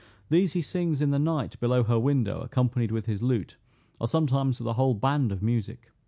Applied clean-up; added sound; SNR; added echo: none; none; none; none.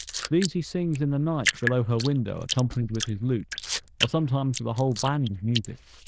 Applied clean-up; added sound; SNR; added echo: neural diffusion model UNIVERSE++.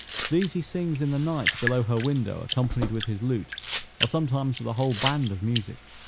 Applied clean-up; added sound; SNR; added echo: none; Drip + Domestic sounds, home sounds; 5 dB; none.